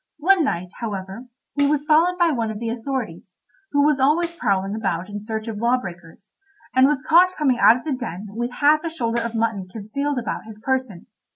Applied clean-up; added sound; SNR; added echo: none; Tambourine; 13 dB; none.